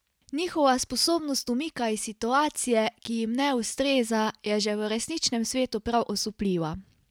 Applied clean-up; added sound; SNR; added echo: none; none; none; none.